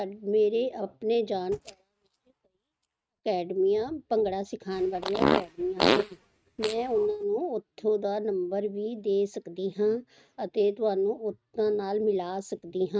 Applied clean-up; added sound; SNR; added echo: neural mask model RNNoise.